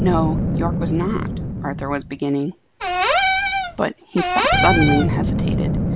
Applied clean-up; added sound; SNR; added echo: none; Boom + Cupboard open or close / Door; -3 dB; none.